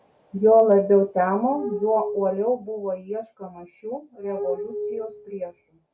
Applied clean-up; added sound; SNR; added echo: none; Glass; 10 dB; none.